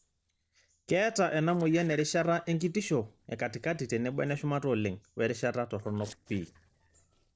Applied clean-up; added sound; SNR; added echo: neural separator model SepFormer DNS4.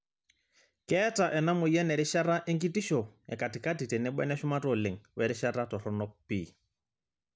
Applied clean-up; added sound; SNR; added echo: none; none; none; none.